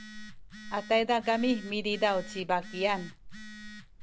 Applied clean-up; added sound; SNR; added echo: none; Telephone; 13 dB; none.